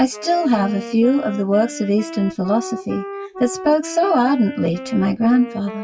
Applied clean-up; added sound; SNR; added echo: classical method WPE with log-MMSE.